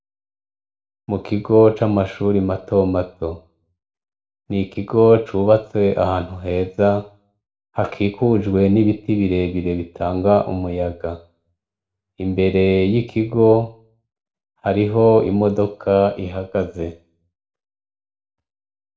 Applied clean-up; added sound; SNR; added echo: none; none; none; reverberation time 0.4 s.